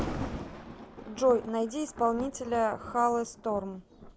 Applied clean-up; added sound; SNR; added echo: none; Thunder; 10 dB; none.